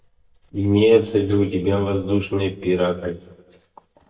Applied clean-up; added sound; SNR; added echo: neural mask model DeepFilterNet 3.